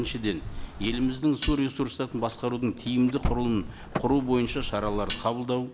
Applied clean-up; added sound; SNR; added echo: none; Car + Dishes, pots, and pans; 8 dB; none.